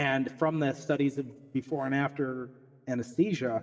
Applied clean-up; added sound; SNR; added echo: neural separator model SepFormer DNS4.